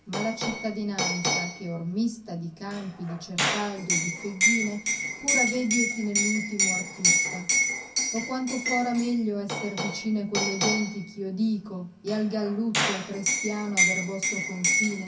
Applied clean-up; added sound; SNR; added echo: none; Liquid; -2 dB; reverberation time 0.3 s.